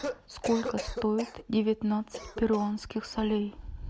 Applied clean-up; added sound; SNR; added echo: none; Cough; 11 dB; none.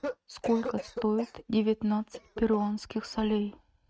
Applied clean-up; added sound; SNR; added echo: neural mask model RNNoise.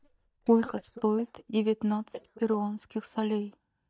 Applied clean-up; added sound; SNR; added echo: neural mask model DeepFilterNet 3.